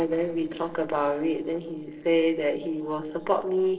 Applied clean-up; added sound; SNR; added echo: neural separator model SepFormer DNS4.